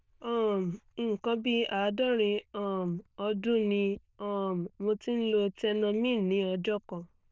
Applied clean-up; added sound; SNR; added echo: neural diffusion model UNIVERSE++.